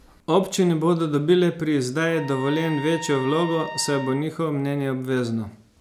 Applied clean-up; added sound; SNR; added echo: none; Trumpet; 15 dB; none.